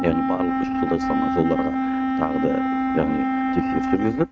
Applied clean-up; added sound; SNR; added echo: neural mask model RNNoise.